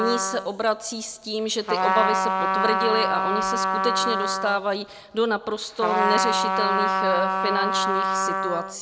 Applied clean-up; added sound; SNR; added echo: none; Trumpet; -2 dB; none.